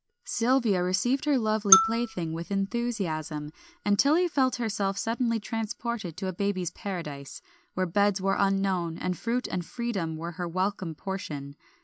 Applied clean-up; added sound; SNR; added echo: none; Marimba, xylophone; 1 dB; none.